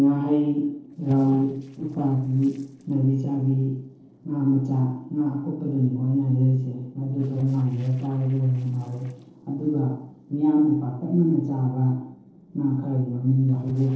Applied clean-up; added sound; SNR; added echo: neural separator model SepFormer DNS4.